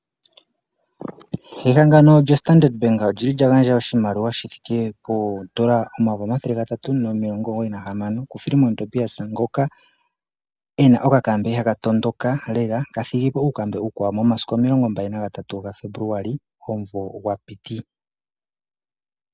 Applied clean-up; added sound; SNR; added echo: none; none; none; none.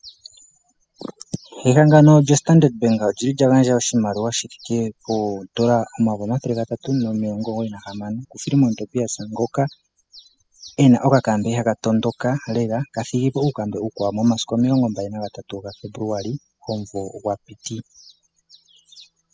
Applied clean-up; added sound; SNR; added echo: classical method spectral subtraction.